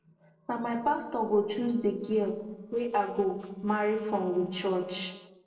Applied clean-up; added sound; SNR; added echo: neural separator model SepFormer DNS4.